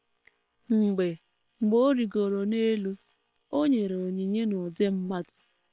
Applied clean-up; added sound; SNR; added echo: neural separator model SepFormer WHAM!.